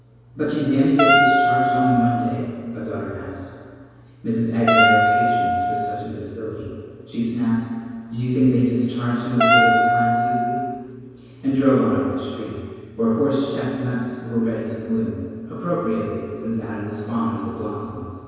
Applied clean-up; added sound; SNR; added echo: none; Wind instrument, woodwind instrument; -4 dB; reverberation time 2.2 s.